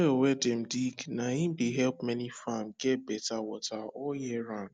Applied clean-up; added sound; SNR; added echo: none; none; none; none.